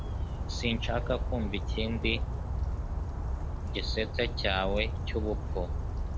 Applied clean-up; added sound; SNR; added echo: none; Bird vocalization, bird call, bird song; -2 dB; none.